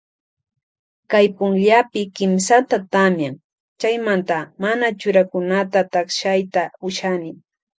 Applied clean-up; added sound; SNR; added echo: none; none; none; none.